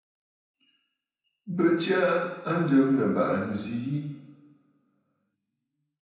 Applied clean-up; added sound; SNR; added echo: none; none; none; reverberation time 0.9 s.